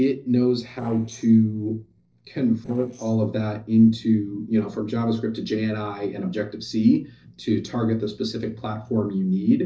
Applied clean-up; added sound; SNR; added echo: neural separator model SepFormer DNS4.